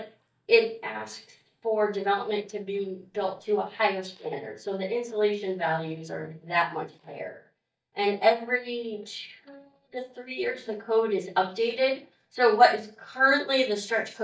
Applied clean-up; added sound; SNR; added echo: neural mask model DeepFilterNet 3.